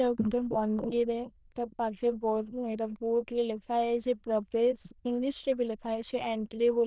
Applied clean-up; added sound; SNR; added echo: neural diffusion model UNIVERSE++.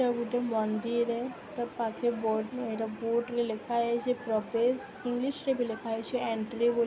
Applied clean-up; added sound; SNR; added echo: none; none; none; none.